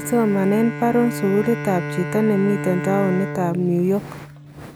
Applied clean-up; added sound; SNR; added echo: none; Bowed string instrument; 8 dB; none.